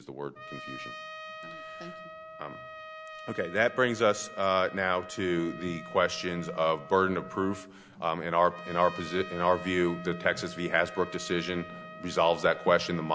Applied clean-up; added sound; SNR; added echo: none; Trumpet; 15 dB; none.